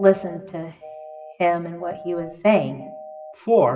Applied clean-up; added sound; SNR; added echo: classical method WPE with log-MMSE.